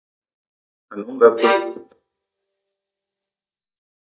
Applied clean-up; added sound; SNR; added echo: neural mask model DeepFilterNet 3.